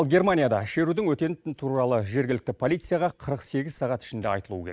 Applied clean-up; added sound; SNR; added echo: neural mask model Resemble Enhance denoiser.